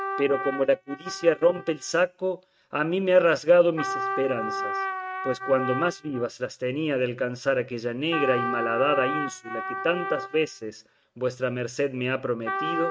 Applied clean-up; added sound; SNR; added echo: neural mask model RNNoise.